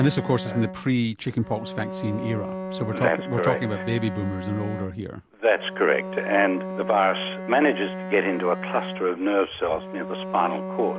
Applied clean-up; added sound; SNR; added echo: none; Bowed string instrument; 9 dB; none.